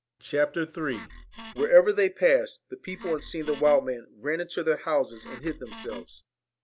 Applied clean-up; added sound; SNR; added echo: none; Wood; 17 dB; none.